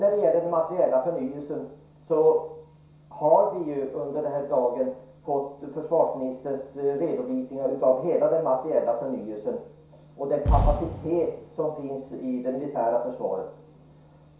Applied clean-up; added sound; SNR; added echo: none; Fireworks; 3 dB; reverberation time 0.6 s.